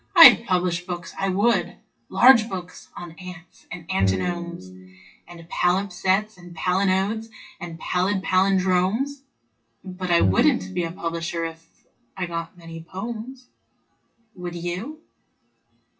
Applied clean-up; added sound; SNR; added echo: classical method WPE with log-MMSE.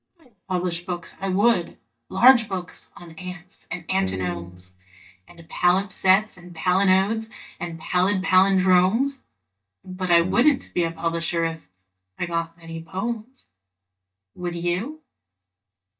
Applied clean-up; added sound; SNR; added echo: neural mask model DeepFilterNet 3.